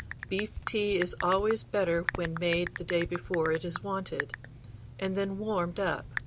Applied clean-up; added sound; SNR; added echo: none; Typing; 9 dB; none.